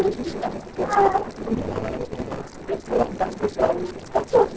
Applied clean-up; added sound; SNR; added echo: neural separator model SepFormer DNS4.